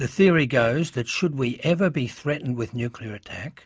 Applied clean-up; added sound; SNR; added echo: none; none; none; none.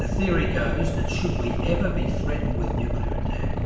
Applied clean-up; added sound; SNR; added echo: none; Boat, Water vehicle; -4 dB; reverberation time 1.3 s.